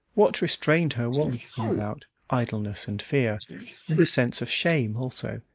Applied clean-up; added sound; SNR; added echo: neural mask model Resemble Enhance denoiser.